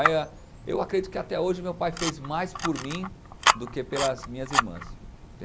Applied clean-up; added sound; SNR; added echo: none; Camera; 0 dB; none.